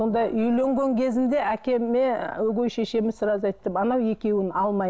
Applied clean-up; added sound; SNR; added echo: none; none; none; none.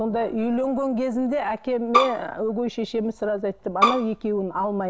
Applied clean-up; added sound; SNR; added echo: none; Bowed string instrument; -1 dB; none.